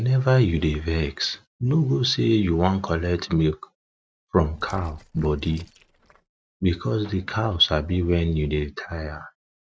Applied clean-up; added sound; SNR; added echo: neural mask model RNNoise.